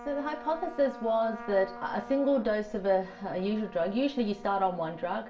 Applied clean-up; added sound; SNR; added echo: none; Trumpet; 16 dB; reverberation time 0.3 s.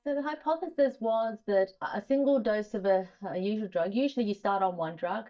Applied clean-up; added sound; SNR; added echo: neural mask model DeepFilterNet 3.